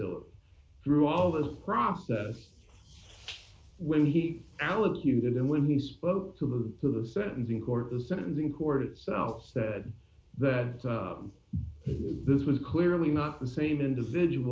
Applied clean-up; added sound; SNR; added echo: none; none; none; none.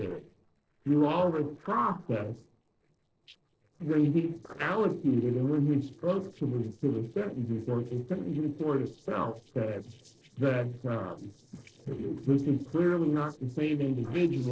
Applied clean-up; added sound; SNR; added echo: neural separator model SepFormer DNS4.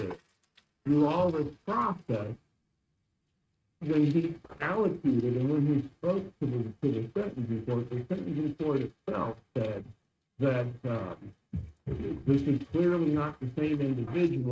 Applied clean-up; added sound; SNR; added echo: neural mask model RNNoise.